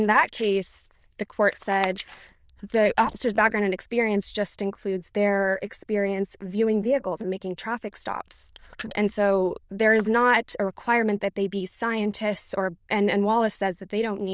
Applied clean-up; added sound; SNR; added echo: neural diffusion model UNIVERSE++.